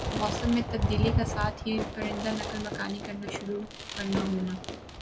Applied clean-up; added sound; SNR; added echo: none; Fireworks; 5 dB; none.